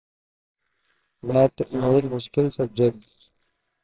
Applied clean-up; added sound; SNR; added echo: neural separator model SepFormer WHAMR!.